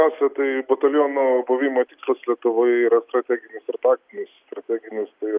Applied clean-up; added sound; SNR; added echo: none; none; none; none.